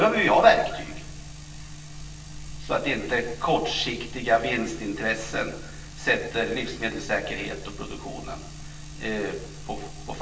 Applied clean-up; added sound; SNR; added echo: none; none; none; reverberation time 0.8 s.